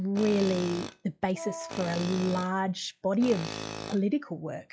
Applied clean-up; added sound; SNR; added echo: classical method log-MMSE.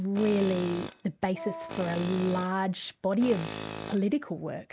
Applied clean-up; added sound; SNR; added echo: none; Wind instrument, woodwind instrument + Tools; 10 dB; none.